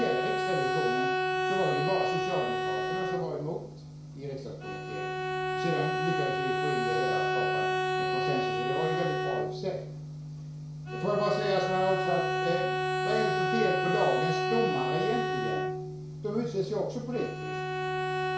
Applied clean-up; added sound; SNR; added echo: none; Bowed string instrument; -2 dB; reverberation time 0.6 s.